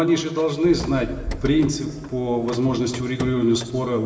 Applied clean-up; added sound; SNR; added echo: none; Printer; 16 dB; reverberation time 2.3 s.